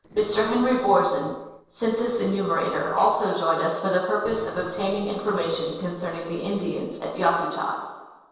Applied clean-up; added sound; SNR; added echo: neural separator model SepFormer DNS4.